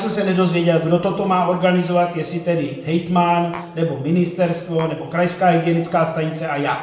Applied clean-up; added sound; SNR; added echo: none; Tap; 17 dB; reverberation time 0.7 s.